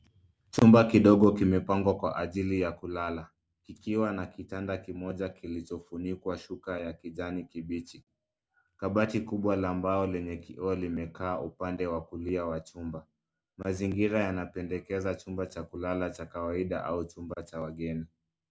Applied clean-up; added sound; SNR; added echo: none; none; none; none.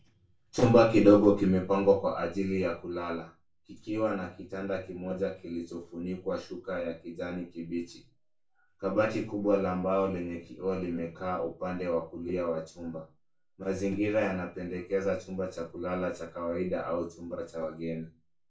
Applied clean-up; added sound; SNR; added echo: none; none; none; reverberation time 0.2 s.